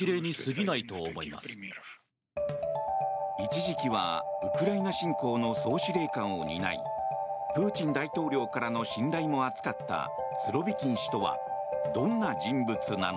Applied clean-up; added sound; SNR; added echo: none; none; none; none.